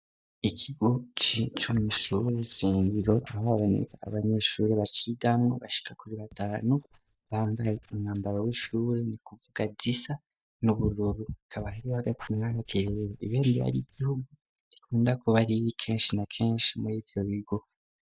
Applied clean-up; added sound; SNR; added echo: neural mask model DeepFilterNet 3.